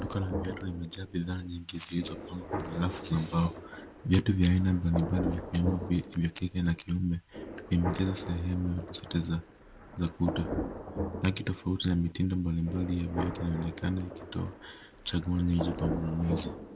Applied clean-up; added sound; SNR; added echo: none; Thunder; 8 dB; none.